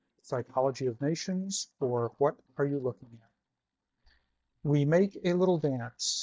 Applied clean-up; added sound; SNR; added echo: neural mask model DeepFilterNet 3.